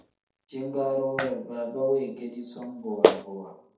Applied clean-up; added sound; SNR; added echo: none; Clapping; -1 dB; reverberation time 0.6 s.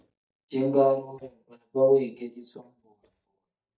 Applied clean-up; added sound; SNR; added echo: neural mask model DeepFilterNet 3.